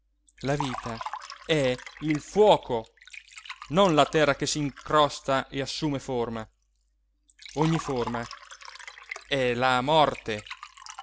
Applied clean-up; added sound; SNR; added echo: none; Liquid; 15 dB; none.